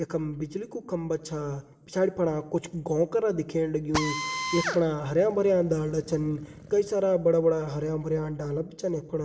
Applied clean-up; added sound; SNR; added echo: none; Drill; 8 dB; reverberation time 1.7 s.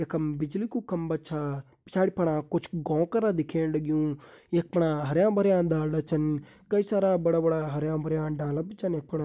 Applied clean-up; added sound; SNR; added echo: none; none; none; none.